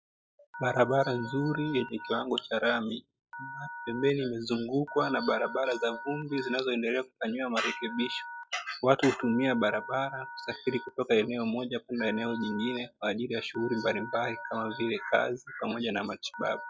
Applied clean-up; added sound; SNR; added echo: classical method log-MMSE.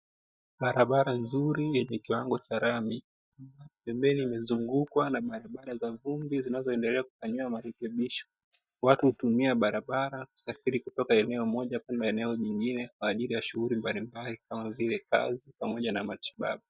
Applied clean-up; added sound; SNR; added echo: neural mask model DeepFilterNet 3.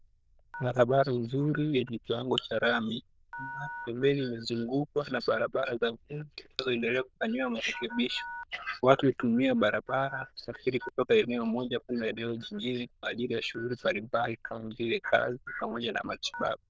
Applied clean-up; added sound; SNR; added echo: neural diffusion model UNIVERSE++.